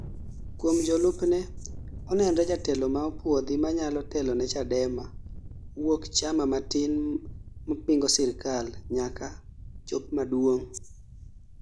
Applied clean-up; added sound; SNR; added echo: none; Thunder; 12 dB; none.